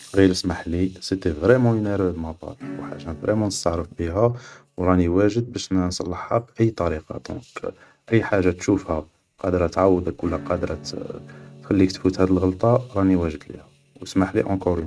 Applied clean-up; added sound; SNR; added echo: neural mask model RNNoise.